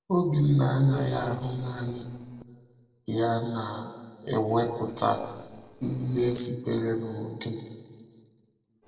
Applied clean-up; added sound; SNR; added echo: neural separator model SepFormer DNS4.